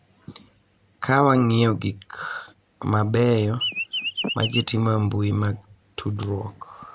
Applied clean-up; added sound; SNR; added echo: none; Chirp, tweet; 4 dB; none.